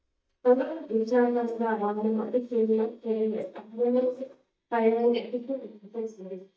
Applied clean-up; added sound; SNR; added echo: neural mask model DeepFilterNet 3.